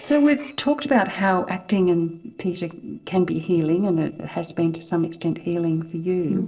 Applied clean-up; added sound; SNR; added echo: neural separator model SepFormer DNS4.